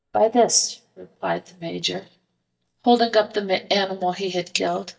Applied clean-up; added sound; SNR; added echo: neural mask model DeepFilterNet 3.